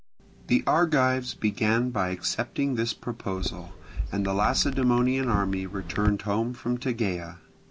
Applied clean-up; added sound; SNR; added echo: none; Chatter / Chirp, tweet / Car passing by / Typing; 7 dB; none.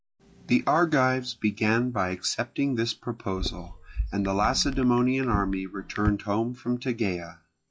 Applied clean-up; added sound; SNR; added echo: classical method log-MMSE.